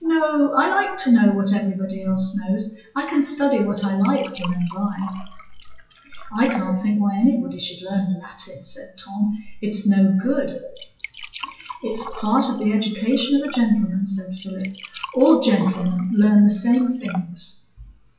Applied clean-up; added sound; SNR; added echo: classical method WPE with log-MMSE.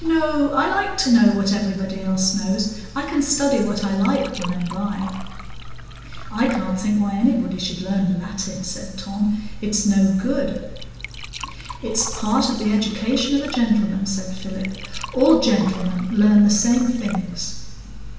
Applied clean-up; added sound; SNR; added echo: none; Liquid; 17 dB; reverberation time 1.1 s.